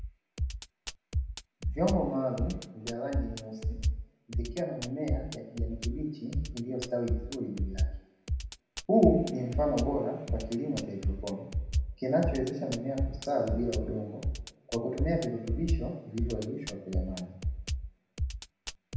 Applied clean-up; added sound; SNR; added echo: none; Drum kit; 2 dB; reverberation time 0.8 s.